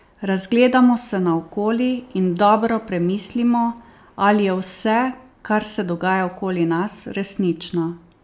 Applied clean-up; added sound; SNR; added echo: none; none; none; none.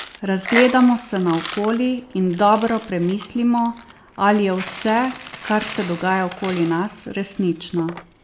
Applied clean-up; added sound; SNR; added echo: none; Coin (dropping); 13 dB; none.